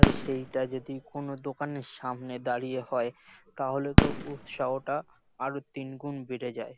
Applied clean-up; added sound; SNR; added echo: none; Fireworks; -4 dB; none.